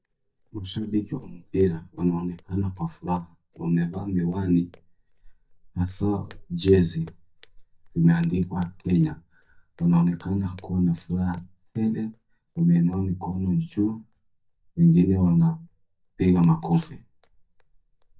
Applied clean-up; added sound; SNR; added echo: neural mask model DeepFilterNet 3.